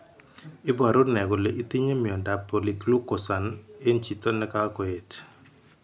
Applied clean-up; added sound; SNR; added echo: none; none; none; none.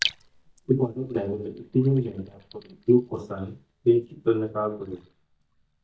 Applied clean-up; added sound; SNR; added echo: neural mask model DeepFilterNet 3.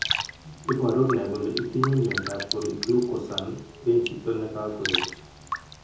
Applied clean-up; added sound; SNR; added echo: none; Raindrop; 6 dB; reverberation time 0.7 s.